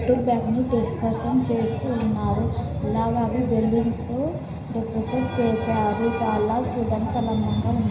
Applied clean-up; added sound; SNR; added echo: none; none; none; reverberation time 0.9 s.